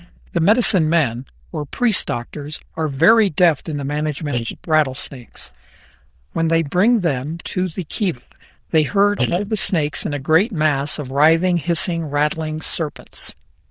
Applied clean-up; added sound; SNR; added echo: neural diffusion model UNIVERSE++.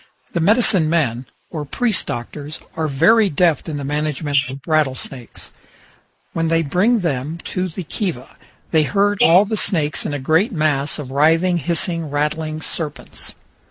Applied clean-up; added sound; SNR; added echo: neural mask model Resemble Enhance denoiser.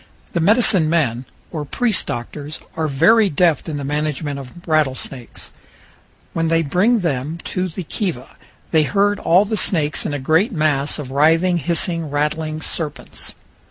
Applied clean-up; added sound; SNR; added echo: none; none; none; none.